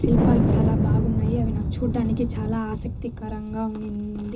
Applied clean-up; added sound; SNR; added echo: none; Wind; -4 dB; reverberation time 0.2 s.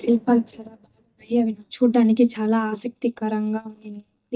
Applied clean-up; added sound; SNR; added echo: neural mask model DeepFilterNet 3.